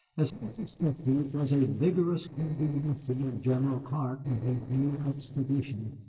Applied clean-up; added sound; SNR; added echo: neural separator model SepFormer DNS4.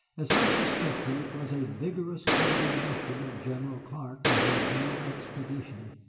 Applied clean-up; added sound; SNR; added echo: none; Gunshot, gunfire; -4 dB; reverberation time 1.2 s.